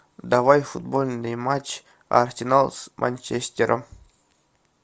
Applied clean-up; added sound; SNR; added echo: none; none; none; none.